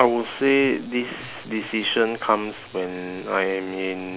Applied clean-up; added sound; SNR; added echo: none; none; none; none.